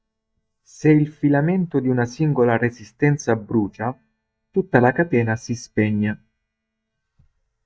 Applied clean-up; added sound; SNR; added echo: neural mask model DeepFilterNet 3.